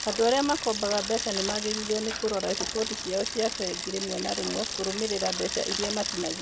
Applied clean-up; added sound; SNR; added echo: none; Bicycle; 4 dB; none.